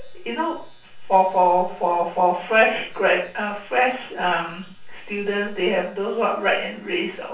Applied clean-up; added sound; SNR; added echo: none; none; none; reverberation time 0.4 s.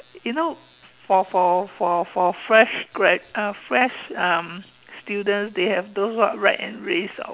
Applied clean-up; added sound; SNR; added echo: none; none; none; none.